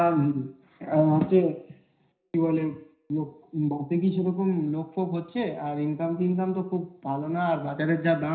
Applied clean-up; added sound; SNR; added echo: none; none; none; reverberation time 0.5 s.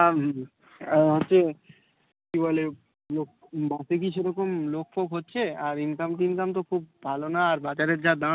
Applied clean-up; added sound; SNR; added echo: none; none; none; none.